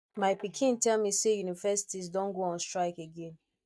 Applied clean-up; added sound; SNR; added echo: neural mask model DeepFilterNet 3.